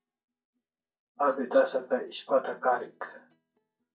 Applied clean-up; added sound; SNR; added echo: neural mask model DeepFilterNet 3.